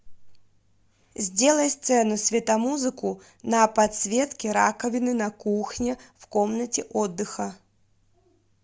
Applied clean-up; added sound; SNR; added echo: none; none; none; none.